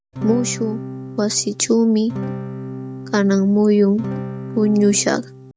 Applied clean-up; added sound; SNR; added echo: none; Acoustic guitar / Strum; 10 dB; none.